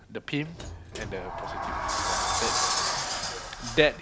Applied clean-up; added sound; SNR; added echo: none; Sliding door; -1 dB; none.